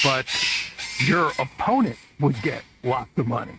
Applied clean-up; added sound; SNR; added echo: neural mask model RNNoise.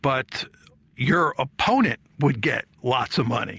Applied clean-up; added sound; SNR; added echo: none; none; none; none.